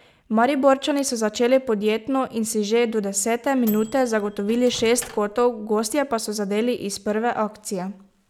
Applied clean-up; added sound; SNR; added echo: none; Microwave oven; 20 dB; none.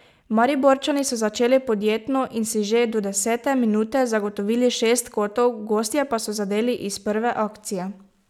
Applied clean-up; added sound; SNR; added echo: none; none; none; none.